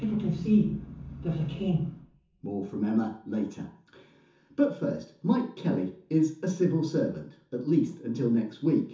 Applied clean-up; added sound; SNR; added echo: none; none; none; reverberation time 0.9 s.